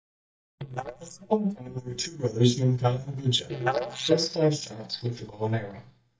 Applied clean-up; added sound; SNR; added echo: neural mask model DeepFilterNet 3.